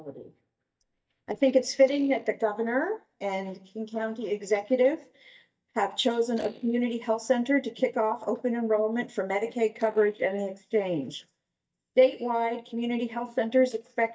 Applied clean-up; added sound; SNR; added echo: neural mask model DeepFilterNet 3.